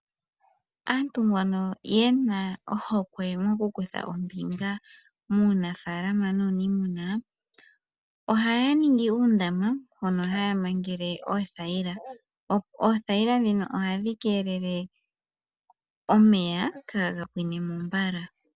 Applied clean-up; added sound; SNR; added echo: none; none; none; none.